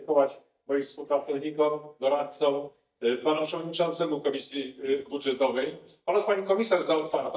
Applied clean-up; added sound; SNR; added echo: neural mask model DeepFilterNet 3.